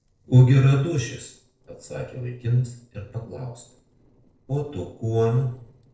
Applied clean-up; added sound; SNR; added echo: neural separator model SepFormer DNS4.